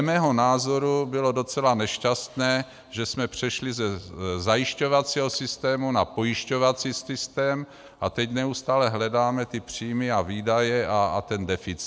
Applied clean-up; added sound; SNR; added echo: none; none; none; none.